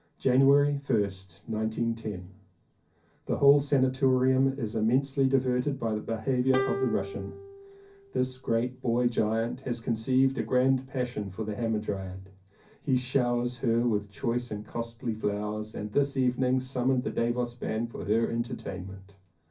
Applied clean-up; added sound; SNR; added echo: none; Plucked string instrument; 9 dB; reverberation time 0.3 s.